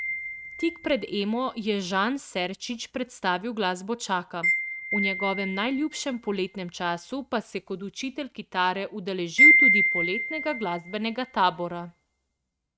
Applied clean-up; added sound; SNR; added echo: neural mask model RNNoise.